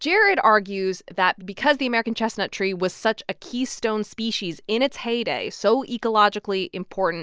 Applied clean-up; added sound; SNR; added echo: none; none; none; none.